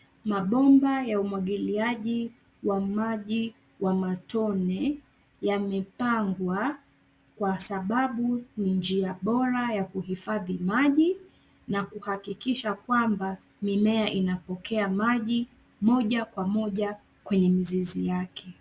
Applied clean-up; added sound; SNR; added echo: none; none; none; none.